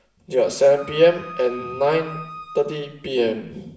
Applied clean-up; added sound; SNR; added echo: none; Wind instrument, woodwind instrument; 16 dB; reverberation time 0.8 s.